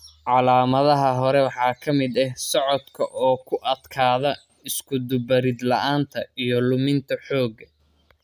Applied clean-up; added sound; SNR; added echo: none; none; none; none.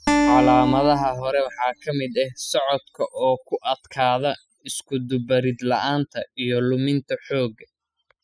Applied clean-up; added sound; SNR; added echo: classical method spectral subtraction.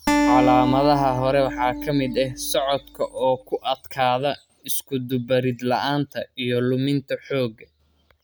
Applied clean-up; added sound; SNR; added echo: none; Acoustic guitar; 3 dB; none.